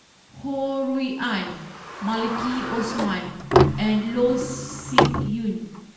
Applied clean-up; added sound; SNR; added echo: none; Sliding door; 0 dB; reverberation time 0.8 s.